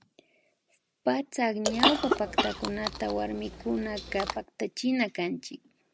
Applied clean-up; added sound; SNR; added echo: none; Chewing, mastication / Cough; 0 dB; none.